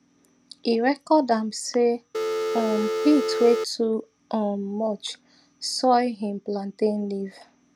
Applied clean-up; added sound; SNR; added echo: none; Telephone; 1 dB; none.